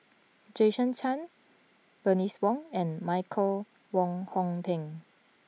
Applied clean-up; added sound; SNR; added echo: none; none; none; none.